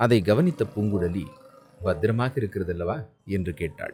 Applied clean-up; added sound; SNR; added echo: classical method log-MMSE.